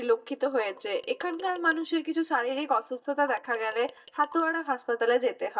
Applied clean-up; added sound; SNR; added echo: neural mask model DeepFilterNet 3.